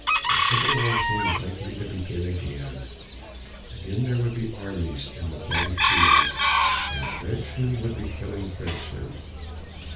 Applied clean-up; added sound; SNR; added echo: none; Chicken, rooster; -3 dB; reverberation time 0.3 s.